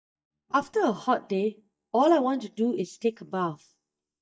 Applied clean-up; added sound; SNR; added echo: neural mask model DeepFilterNet 3.